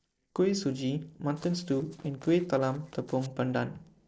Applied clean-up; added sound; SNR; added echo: neural separator model SepFormer DNS4.